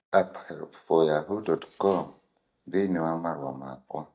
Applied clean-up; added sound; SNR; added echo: neural mask model DeepFilterNet 3.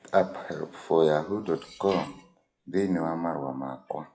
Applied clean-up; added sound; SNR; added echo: classical method WPE with log-MMSE.